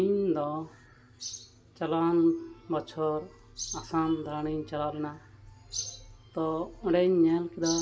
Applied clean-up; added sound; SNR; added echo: none; none; none; none.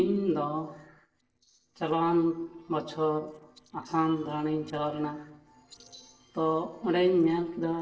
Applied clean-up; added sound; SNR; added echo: neural separator model SepFormer DNS4.